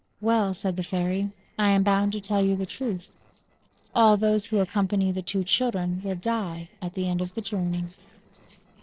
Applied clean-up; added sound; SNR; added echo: neural separator model SepFormer DNS4.